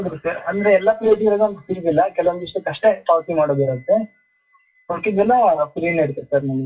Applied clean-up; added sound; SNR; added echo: classical method WPE with log-MMSE.